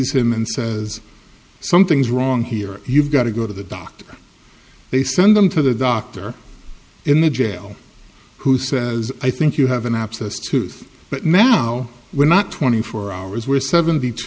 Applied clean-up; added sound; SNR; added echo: none; none; none; none.